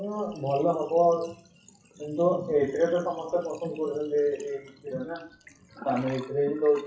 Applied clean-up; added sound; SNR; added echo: classical method WPE with log-MMSE.